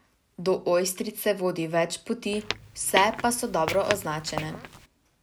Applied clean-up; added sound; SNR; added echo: none; Squeak / Walk, footsteps; 7 dB; none.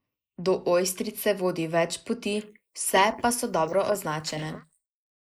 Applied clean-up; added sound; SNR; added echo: neural mask model Resemble Enhance denoiser.